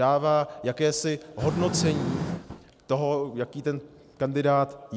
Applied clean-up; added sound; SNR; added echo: none; Fire; 8 dB; none.